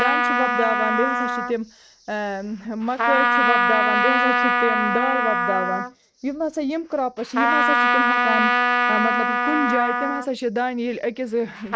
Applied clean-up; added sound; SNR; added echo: neural mask model RNNoise.